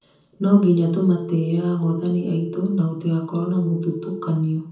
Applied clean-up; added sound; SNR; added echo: none; Telephone; 12 dB; reverberation time 0.7 s.